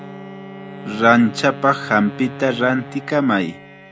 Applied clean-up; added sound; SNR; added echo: none; Wind instrument, woodwind instrument + Bowed string instrument; 15 dB; none.